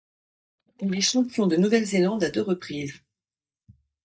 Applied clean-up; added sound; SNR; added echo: neural mask model DeepFilterNet 3.